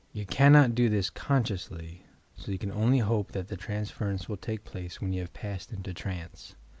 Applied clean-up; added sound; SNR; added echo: none; none; none; none.